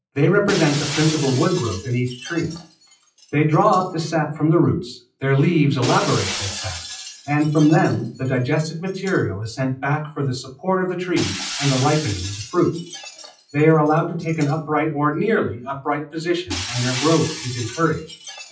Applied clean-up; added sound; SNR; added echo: classical method WPE with log-MMSE.